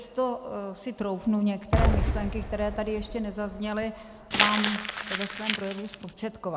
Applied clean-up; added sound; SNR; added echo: none; Explosion + Crumpling, crinkling; -2 dB; none.